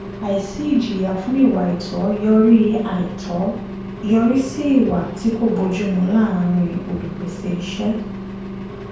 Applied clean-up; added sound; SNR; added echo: none; Engine; 11 dB; reverberation time 0.5 s.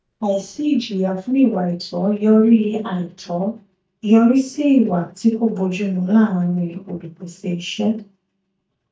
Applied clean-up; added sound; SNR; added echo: neural mask model DeepFilterNet 3.